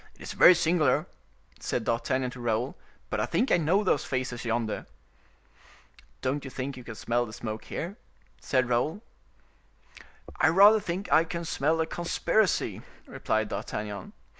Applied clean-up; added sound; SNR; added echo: none; none; none; none.